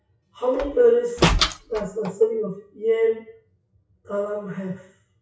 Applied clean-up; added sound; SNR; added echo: classical method WPE with log-MMSE.